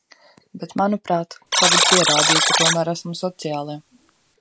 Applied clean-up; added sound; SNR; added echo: none; Alarm; -5 dB; none.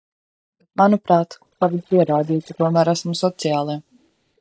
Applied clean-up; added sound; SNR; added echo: neural mask model DeepFilterNet 3.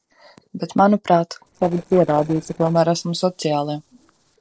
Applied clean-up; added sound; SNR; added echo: neural separator model SepFormer DNS4.